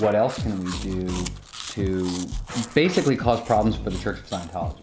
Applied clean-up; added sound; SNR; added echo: none; Chewing, mastication; 16 dB; none.